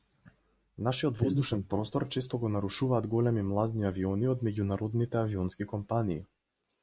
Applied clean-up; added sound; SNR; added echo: neural mask model Resemble Enhance denoiser.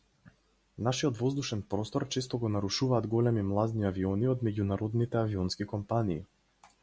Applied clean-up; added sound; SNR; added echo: none; none; none; none.